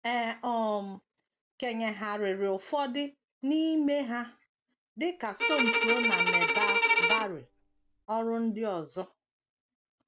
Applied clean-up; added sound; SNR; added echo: none; Bowed string instrument; -5 dB; none.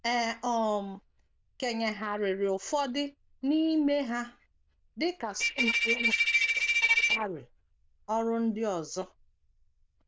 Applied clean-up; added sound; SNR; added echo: neural diffusion model UNIVERSE++.